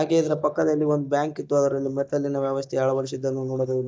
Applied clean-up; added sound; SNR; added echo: neural mask model DeepFilterNet 3.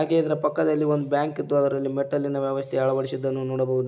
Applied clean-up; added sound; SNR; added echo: none; none; none; none.